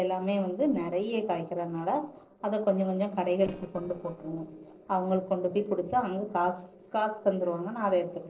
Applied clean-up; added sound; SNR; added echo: neural separator model SepFormer DNS4.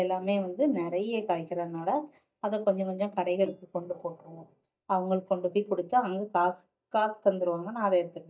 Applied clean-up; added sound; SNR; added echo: neural mask model DeepFilterNet 3.